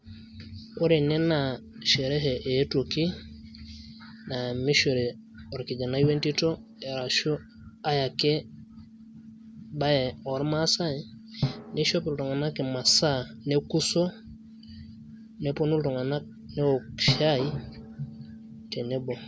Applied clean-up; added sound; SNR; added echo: none; Drum; 14 dB; none.